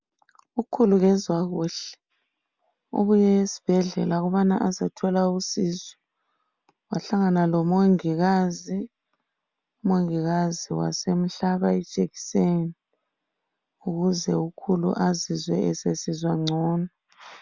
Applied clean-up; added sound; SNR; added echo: none; none; none; none.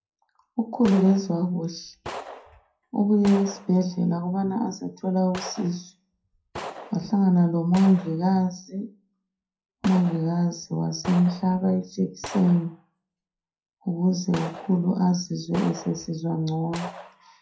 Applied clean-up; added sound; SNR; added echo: classical method WPE with log-MMSE.